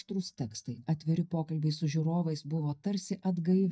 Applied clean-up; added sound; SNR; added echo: neural mask model DeepFilterNet 3.